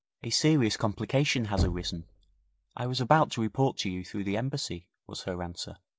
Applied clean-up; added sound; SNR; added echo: none; Knock; 11 dB; none.